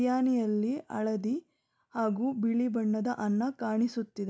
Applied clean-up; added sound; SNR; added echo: none; none; none; none.